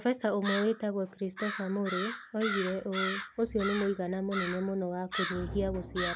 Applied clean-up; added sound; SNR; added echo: none; Crow; 6 dB; none.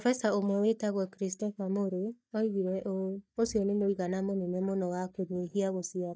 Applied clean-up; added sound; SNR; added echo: neural mask model DeepFilterNet 3.